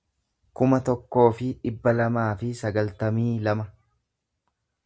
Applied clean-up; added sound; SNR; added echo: none; none; none; none.